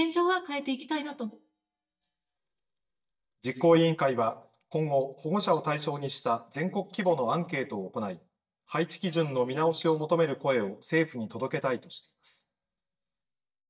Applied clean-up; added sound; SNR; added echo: neural mask model DeepFilterNet 3.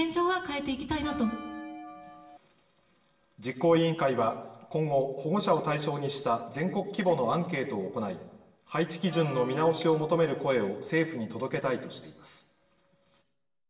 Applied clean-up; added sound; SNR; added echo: none; Bell; 12 dB; reverberation time 1.0 s.